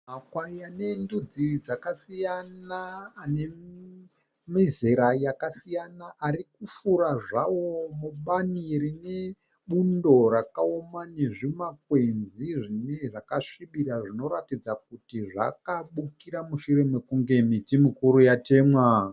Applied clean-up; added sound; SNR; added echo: none; none; none; none.